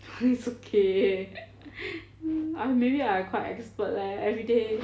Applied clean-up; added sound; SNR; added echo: none; none; none; none.